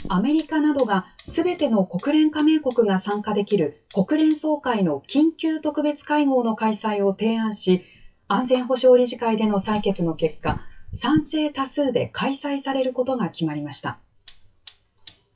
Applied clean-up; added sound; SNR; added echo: classical method WPE with log-MMSE.